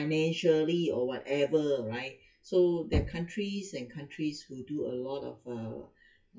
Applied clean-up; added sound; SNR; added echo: classical method WPE with log-MMSE.